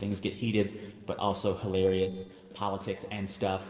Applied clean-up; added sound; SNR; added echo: neural separator model SepFormer DNS4.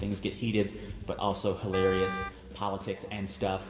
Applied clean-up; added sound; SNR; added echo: none; Wind instrument, woodwind instrument; 8 dB; reverberation time 1.7 s.